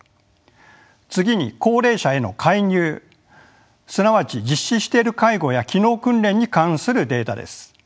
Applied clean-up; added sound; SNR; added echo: none; none; none; none.